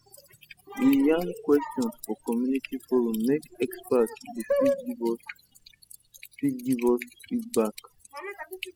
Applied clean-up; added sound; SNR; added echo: classical method spectral subtraction.